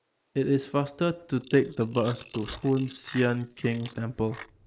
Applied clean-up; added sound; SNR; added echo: neural mask model Resemble Enhance denoiser.